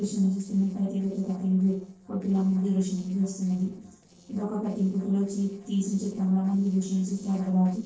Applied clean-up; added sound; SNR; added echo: neural separator model SepFormer DNS4.